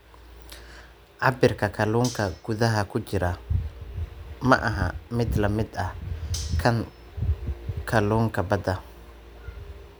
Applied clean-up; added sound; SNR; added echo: none; Cutlery, silverware; 17 dB; none.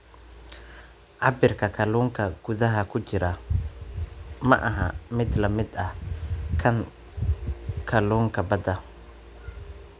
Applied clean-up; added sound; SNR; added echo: none; none; none; none.